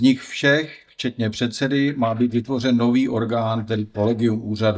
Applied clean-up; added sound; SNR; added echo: neural mask model DeepFilterNet 3.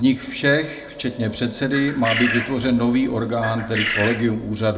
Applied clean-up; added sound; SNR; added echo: none; Bird; 5 dB; reverberation time 0.3 s.